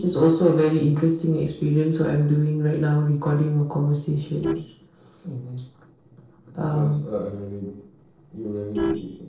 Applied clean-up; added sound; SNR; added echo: neural separator model SepFormer DNS4.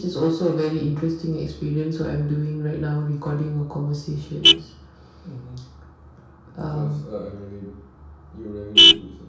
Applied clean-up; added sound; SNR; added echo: none; Vehicle horn, car horn, honking; -2 dB; reverberation time 0.6 s.